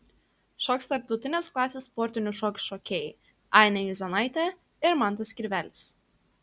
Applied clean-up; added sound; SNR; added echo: none; none; none; none.